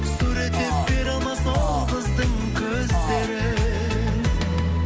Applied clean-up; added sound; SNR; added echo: none; Fart; 9 dB; none.